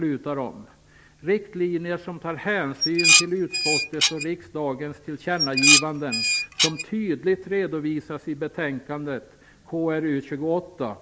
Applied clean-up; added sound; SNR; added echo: none; Dishes, pots, and pans; -5 dB; none.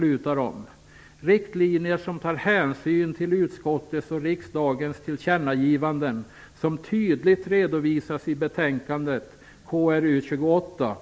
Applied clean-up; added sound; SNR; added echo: none; none; none; none.